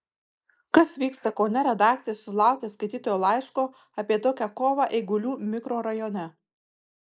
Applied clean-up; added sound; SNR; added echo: neural mask model Resemble Enhance denoiser.